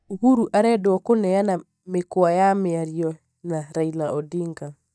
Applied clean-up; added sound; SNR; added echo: neural mask model DeepFilterNet 3.